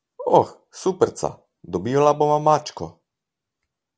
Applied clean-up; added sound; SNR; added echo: none; none; none; none.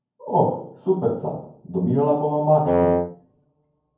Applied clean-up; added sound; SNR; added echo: none; Wind instrument, woodwind instrument; -2 dB; reverberation time 0.9 s.